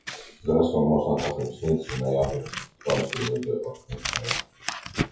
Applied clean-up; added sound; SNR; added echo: classical method WPE with log-MMSE.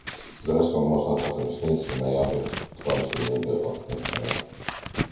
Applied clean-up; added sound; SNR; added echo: none; Scissors; 8 dB; reverberation time 0.8 s.